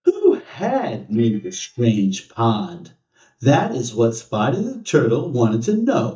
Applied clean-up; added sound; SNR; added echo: neural mask model DeepFilterNet 3.